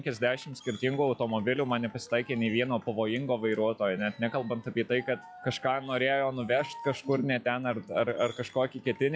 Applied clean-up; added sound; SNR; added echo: classical method log-MMSE.